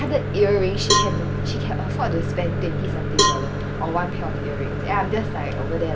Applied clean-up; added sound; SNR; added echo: none; Microwave oven + Cowbell; -3 dB; none.